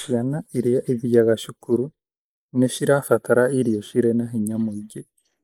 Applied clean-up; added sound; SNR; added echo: neural mask model Resemble Enhance denoiser.